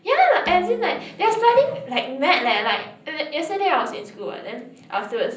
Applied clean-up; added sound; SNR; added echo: none; Bowed string instrument; 20 dB; reverberation time 0.6 s.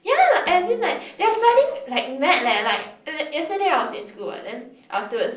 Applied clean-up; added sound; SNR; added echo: neural separator model SepFormer DNS4.